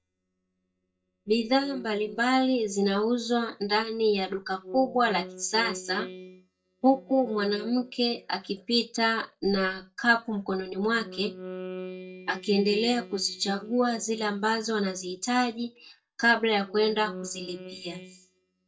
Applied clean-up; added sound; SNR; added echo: neural mask model DeepFilterNet 3.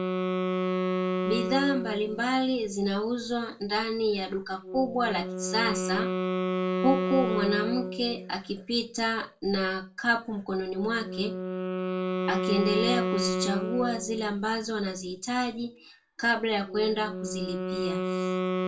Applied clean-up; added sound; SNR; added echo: none; Wind instrument, woodwind instrument; 2 dB; reverberation time 0.2 s.